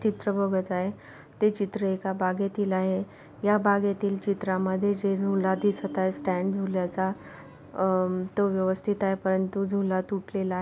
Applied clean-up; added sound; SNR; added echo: none; none; none; none.